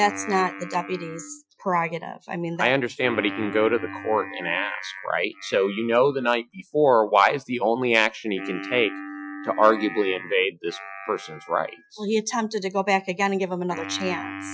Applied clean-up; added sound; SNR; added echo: classical method Wiener filter.